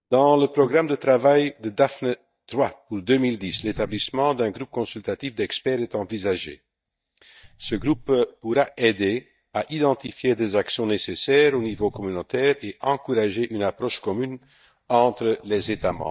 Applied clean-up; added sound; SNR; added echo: neural mask model DeepFilterNet 3.